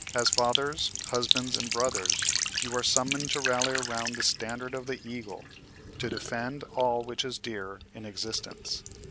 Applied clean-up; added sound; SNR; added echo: none; Trickle, dribble / Sink (filling or washing); 2 dB; none.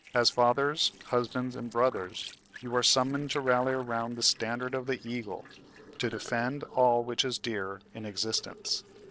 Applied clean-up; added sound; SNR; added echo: neural separator model SepFormer DNS4.